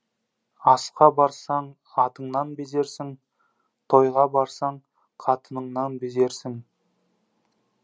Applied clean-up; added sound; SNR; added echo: none; none; none; none.